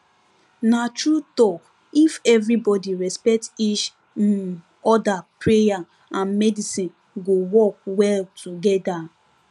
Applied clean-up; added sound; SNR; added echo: none; none; none; none.